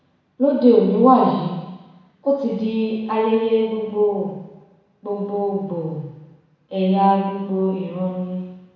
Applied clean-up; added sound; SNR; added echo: none; none; none; reverberation time 1.1 s.